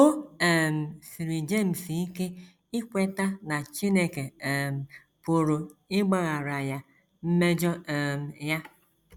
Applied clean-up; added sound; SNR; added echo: none; none; none; none.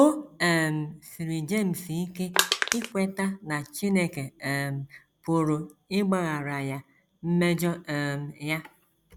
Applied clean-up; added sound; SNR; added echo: none; Crushing; -2 dB; none.